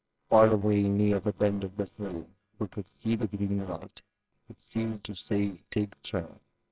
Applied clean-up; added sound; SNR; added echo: neural separator model SepFormer WHAMR!.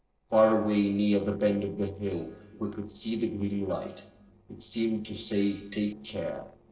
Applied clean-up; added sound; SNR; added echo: neural separator model SepFormer DNS4.